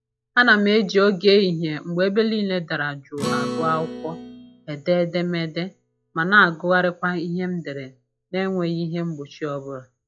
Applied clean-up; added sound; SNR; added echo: classical method log-MMSE.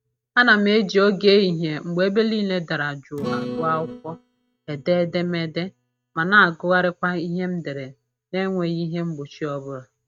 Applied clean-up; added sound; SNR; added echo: neural mask model RNNoise.